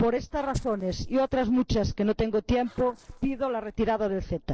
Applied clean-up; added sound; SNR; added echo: neural separator model SepFormer DNS4.